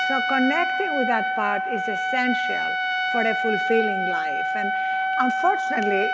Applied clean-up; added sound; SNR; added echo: none; Trumpet; -2 dB; none.